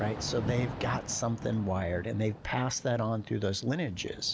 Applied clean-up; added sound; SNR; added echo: none; Thunder / Rain; 10 dB; none.